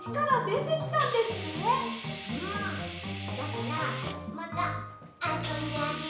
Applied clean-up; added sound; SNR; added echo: none; Hiss; 13 dB; reverberation time 0.6 s.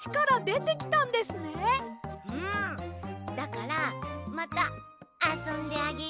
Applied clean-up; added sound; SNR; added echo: none; none; none; none.